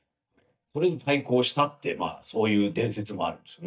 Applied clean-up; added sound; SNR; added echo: neural mask model DeepFilterNet 3.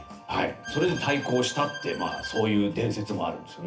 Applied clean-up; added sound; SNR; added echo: none; Bowed string instrument; 12 dB; reverberation time 0.3 s.